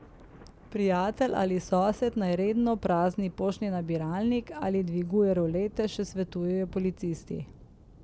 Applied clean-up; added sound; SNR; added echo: none; Thunder; 20 dB; none.